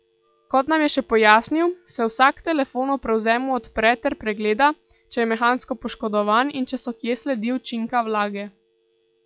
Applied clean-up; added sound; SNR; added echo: classical method log-MMSE.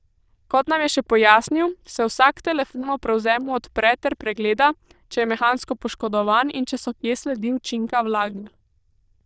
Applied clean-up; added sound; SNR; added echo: neural diffusion model UNIVERSE++.